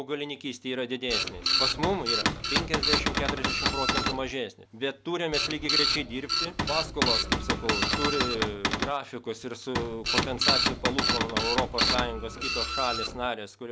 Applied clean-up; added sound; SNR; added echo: none; Cupboard open or close / Door + Printer; -5 dB; none.